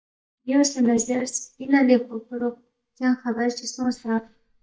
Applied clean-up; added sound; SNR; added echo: neural mask model DeepFilterNet 3.